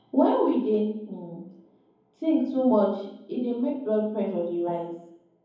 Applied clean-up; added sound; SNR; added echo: none; none; none; reverberation time 0.9 s.